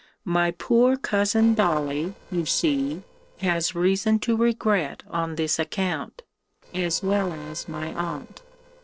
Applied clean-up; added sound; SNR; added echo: neural separator model SepFormer DNS4.